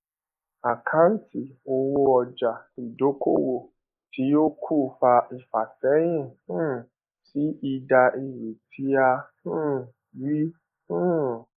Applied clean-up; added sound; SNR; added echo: neural mask model Resemble Enhance denoiser.